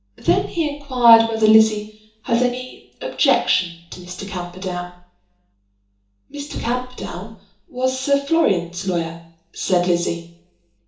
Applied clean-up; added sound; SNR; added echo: none; none; none; reverberation time 0.8 s.